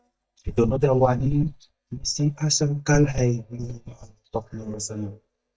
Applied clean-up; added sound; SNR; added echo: neural mask model DeepFilterNet 3.